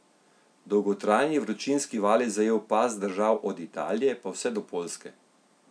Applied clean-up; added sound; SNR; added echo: none; none; none; none.